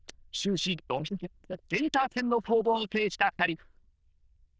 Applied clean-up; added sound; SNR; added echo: neural diffusion model UNIVERSE++.